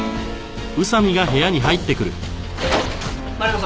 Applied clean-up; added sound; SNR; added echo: none; Guitar; 15 dB; none.